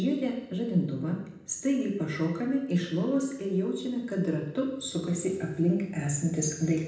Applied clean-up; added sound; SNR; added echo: none; none; none; reverberation time 0.8 s.